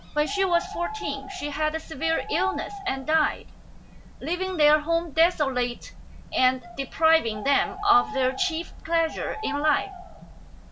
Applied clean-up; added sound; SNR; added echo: none; Bird; 12 dB; none.